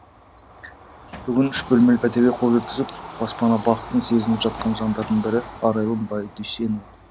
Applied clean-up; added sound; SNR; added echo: none; Bass drum + Train / Bird vocalization, bird call, bird song; 15 dB; none.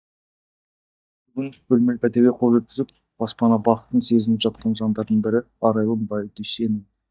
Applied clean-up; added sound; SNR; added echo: neural mask model DeepFilterNet 3.